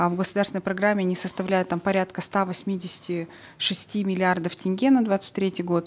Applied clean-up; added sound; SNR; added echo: none; none; none; none.